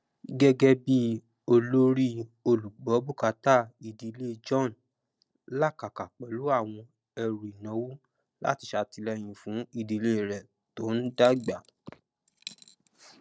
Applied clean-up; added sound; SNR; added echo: neural separator model SepFormer DNS4.